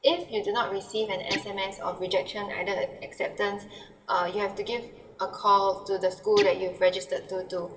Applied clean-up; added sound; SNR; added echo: none; Guitar; 12 dB; reverberation time 2.4 s.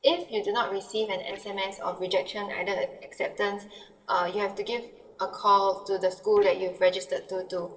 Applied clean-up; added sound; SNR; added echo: neural separator model SepFormer DNS4.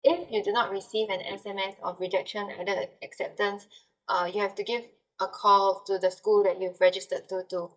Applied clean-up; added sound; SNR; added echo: neural mask model DeepFilterNet 3.